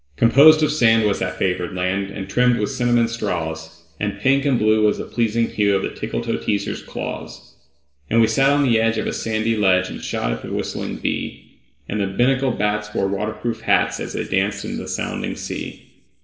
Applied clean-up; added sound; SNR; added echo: none; none; none; reverberation time 0.7 s.